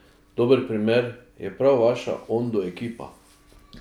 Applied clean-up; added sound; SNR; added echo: none; none; none; none.